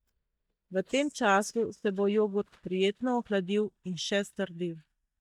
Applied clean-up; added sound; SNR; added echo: neural mask model DeepFilterNet 3.